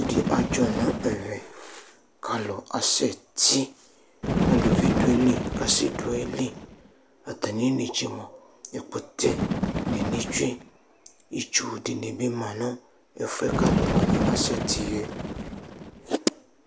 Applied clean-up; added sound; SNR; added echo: none; Bird; 1 dB; none.